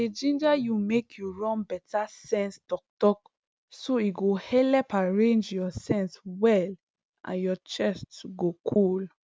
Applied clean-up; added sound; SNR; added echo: none; none; none; none.